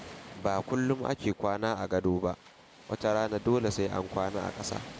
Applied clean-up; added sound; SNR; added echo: none; Waves, surf; 17 dB; none.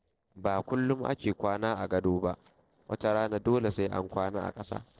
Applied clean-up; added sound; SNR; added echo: neural separator model SepFormer DNS4.